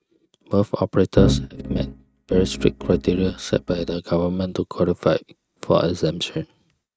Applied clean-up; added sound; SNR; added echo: neural mask model RNNoise.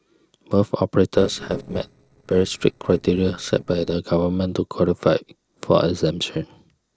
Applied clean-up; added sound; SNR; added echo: neural separator model SepFormer DNS4.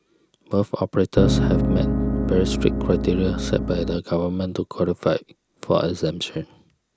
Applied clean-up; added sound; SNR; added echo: none; Piano; -2 dB; none.